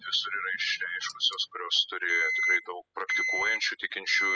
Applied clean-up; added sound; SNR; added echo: classical method spectral subtraction.